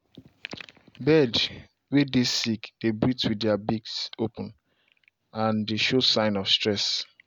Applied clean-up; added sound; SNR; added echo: none; none; none; none.